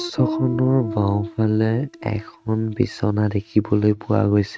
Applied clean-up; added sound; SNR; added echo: neural mask model RNNoise.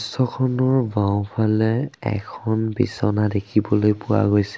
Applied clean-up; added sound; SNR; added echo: none; none; none; none.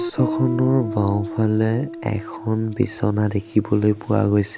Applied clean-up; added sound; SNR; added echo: none; Guitar; 10 dB; none.